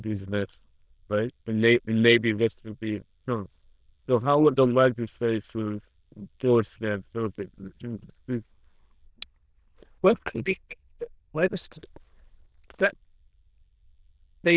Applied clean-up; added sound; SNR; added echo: neural diffusion model UNIVERSE++.